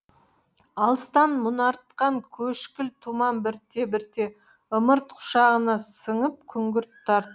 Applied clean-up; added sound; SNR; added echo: none; none; none; none.